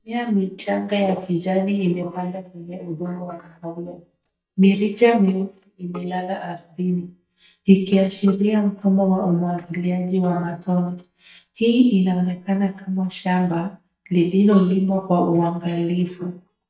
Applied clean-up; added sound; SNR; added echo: neural mask model DeepFilterNet 3.